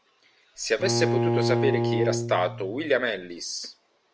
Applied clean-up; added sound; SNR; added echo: none; Bowed string instrument; -1 dB; none.